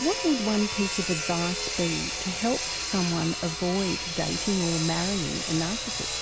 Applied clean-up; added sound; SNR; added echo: none; Sawing; 3 dB; none.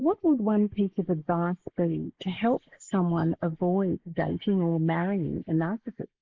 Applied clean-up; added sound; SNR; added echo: neural mask model Resemble Enhance denoiser.